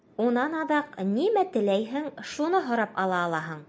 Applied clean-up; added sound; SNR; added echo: none; none; none; none.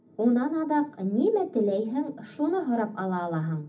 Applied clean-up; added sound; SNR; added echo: none; none; none; reverberation time 0.4 s.